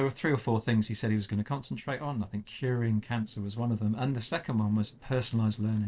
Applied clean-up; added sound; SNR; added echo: neural separator model SepFormer DNS4.